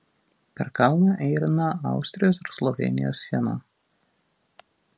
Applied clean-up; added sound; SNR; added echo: none; none; none; none.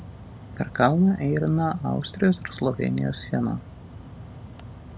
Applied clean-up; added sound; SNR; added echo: none; Mechanical fan; 15 dB; none.